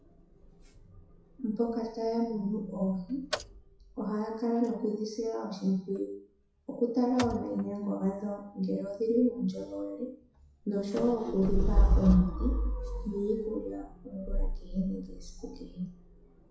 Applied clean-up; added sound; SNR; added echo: classical method WPE with log-MMSE.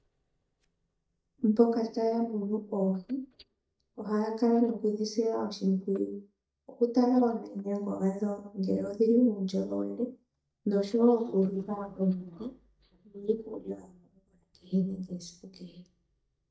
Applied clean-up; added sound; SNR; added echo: neural mask model DeepFilterNet 3.